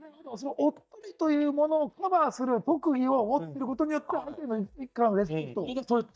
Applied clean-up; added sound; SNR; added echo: neural mask model DeepFilterNet 3.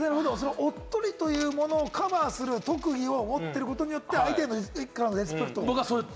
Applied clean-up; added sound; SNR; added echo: none; Coin (dropping); 19 dB; none.